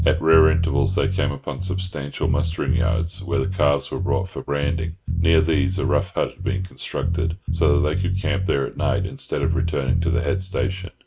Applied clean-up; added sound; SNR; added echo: neural mask model RNNoise.